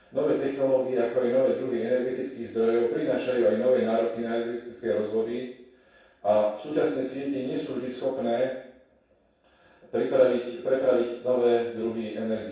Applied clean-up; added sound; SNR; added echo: none; none; none; reverberation time 0.7 s.